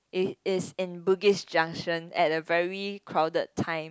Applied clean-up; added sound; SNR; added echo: none; none; none; none.